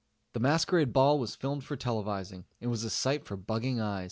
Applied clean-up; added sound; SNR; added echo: none; none; none; none.